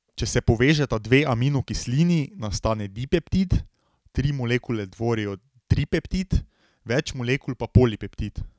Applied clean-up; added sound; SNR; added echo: none; none; none; none.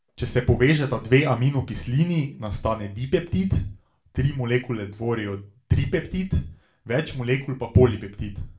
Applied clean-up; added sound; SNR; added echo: none; none; none; reverberation time 0.3 s.